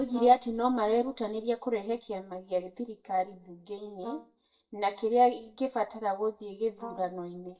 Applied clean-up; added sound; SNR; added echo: neural mask model DeepFilterNet 3.